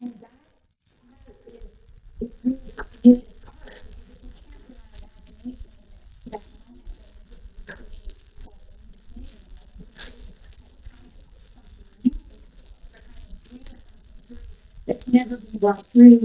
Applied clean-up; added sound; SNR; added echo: neural mask model DeepFilterNet 3.